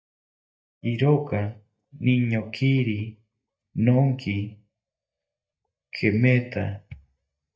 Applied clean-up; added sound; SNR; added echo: neural mask model DeepFilterNet 3.